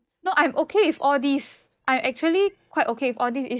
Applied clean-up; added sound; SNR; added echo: neural mask model DeepFilterNet 3.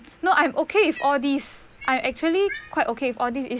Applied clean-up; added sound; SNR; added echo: none; Cat; 19 dB; none.